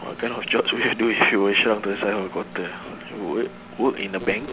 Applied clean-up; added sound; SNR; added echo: none; Engine; 18 dB; none.